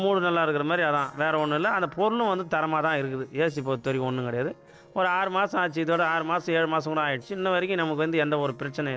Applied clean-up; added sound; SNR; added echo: neural separator model SepFormer DNS4.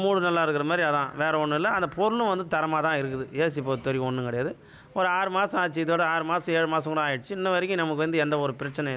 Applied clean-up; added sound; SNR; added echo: none; none; none; none.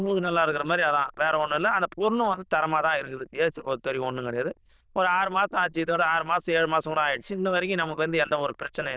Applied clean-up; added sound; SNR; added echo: neural diffusion model UNIVERSE++.